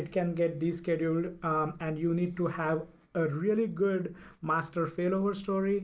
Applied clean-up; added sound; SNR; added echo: none; none; none; none.